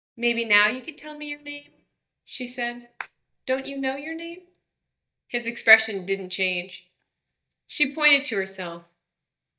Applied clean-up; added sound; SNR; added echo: neural mask model DeepFilterNet 3.